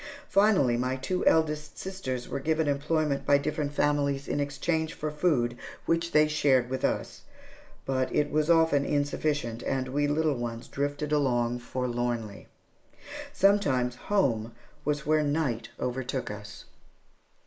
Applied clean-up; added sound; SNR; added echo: neural mask model Resemble Enhance denoiser.